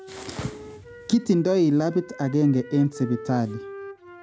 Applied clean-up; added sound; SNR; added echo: none; Wind instrument, woodwind instrument; 17 dB; none.